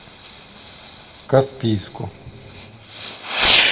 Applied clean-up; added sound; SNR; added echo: none; Fireworks; -2 dB; reverberation time 1.2 s.